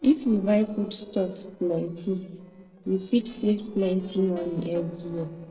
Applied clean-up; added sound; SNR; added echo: neural separator model SepFormer DNS4.